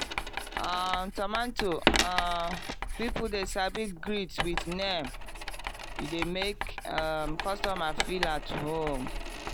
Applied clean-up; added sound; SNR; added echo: none; Coin (dropping) + Writing; 0 dB; none.